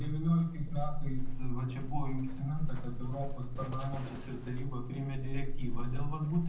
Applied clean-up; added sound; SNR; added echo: none; Livestock, farm animals, working animals; -2 dB; reverberation time 0.6 s.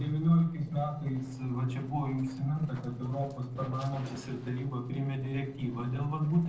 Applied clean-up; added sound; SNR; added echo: neural separator model SepFormer DNS4.